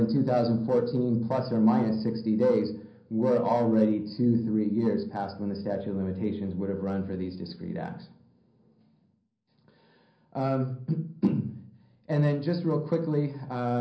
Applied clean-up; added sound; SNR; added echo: none; none; none; reverberation time 0.6 s.